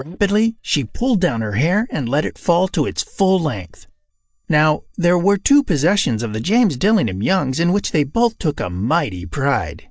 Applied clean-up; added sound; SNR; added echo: neural mask model DeepFilterNet 3.